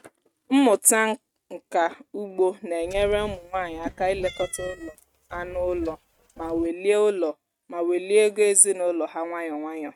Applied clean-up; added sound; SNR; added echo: neural mask model RNNoise.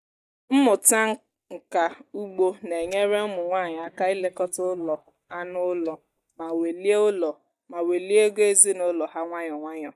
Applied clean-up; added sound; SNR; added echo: neural mask model DeepFilterNet 3.